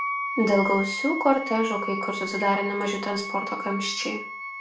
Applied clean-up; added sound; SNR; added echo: none; Wind instrument, woodwind instrument; 6 dB; reverberation time 0.4 s.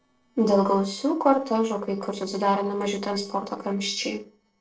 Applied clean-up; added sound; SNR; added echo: neural separator model SepFormer DNS4.